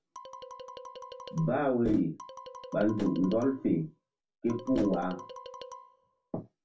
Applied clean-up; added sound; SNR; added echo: none; Marimba, xylophone; 15 dB; reverberation time 0.2 s.